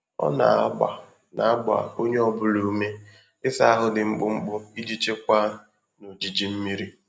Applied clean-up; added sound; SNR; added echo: none; none; none; none.